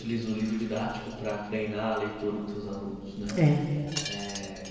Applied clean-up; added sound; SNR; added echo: none; Wind chime; 15 dB; reverberation time 1.6 s.